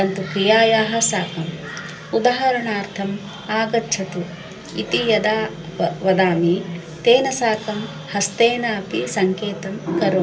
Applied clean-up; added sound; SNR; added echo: none; none; none; reverberation time 0.2 s.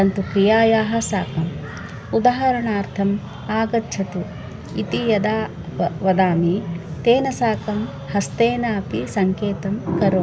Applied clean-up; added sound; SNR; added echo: none; none; none; none.